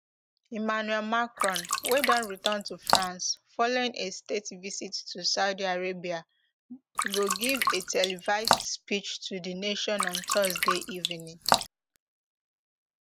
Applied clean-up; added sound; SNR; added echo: none; Drip; -2 dB; none.